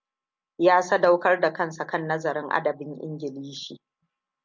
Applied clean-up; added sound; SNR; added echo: none; none; none; none.